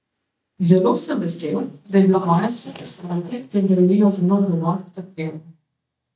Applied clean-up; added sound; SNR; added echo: neural mask model DeepFilterNet 3.